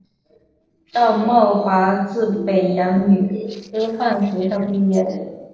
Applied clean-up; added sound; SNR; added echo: neural separator model SepFormer DNS4.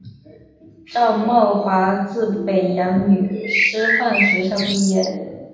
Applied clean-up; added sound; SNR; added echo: none; Bird; 1 dB; reverberation time 0.9 s.